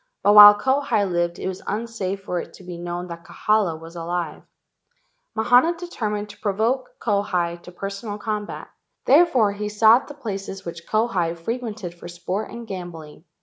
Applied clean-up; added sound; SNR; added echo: none; none; none; none.